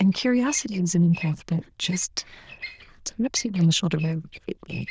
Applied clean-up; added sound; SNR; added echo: neural diffusion model UNIVERSE++.